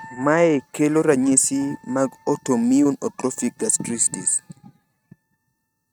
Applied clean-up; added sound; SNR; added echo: neural mask model RNNoise.